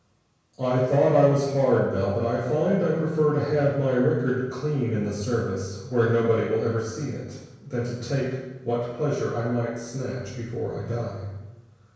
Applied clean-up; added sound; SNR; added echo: none; none; none; reverberation time 1.0 s.